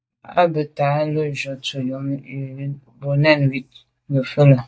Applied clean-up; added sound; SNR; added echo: neural mask model DeepFilterNet 3.